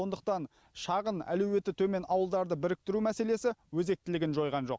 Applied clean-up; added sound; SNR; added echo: none; none; none; none.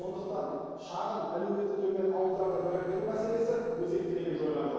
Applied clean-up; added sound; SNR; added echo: neural separator model SepFormer DNS4.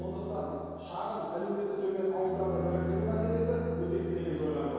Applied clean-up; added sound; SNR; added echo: none; Bowed string instrument; 5 dB; reverberation time 2.2 s.